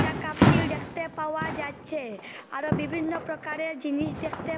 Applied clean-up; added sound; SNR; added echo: none; Fireworks; -3 dB; none.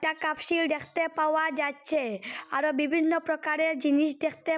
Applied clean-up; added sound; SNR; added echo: none; none; none; none.